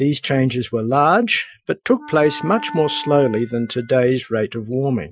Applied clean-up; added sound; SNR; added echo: classical method Wiener filter.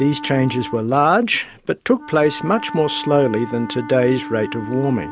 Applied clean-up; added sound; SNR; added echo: none; Wind instrument, woodwind instrument; 13 dB; none.